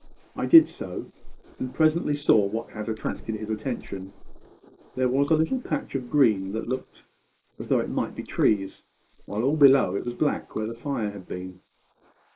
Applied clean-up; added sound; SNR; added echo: neural mask model Resemble Enhance denoiser.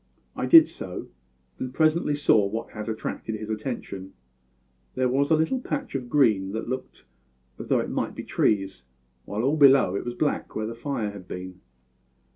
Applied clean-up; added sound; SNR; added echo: none; none; none; none.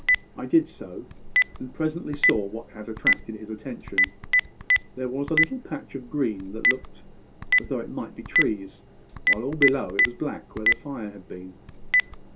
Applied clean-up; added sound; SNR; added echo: none; Telephone; -3 dB; none.